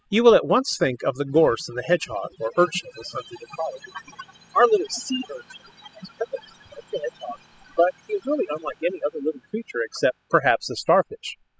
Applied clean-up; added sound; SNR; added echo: classical method spectral subtraction.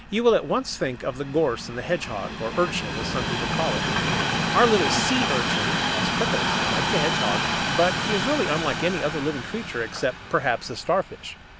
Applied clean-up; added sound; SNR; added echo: none; Train; 1 dB; none.